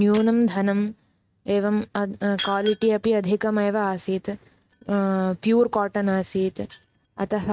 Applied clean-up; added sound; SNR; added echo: neural mask model RNNoise.